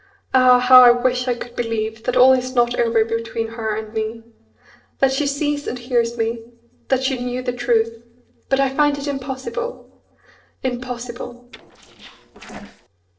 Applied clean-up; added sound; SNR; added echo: neural separator model SepFormer DNS4.